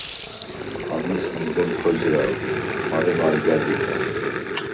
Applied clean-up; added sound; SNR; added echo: none; Growling; 0 dB; reverberation time 0.3 s.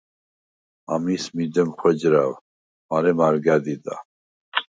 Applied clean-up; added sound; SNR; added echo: none; none; none; none.